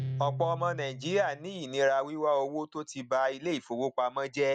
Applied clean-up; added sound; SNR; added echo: none; Guitar; 12 dB; none.